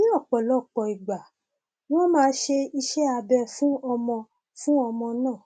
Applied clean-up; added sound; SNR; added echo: none; none; none; none.